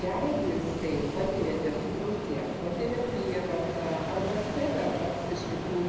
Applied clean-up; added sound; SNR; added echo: none; Ocean; 3 dB; reverberation time 1.0 s.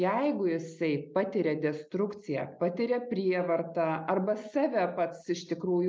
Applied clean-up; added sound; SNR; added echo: none; none; none; none.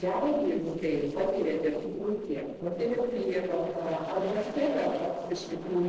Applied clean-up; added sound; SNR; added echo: neural separator model SepFormer DNS4.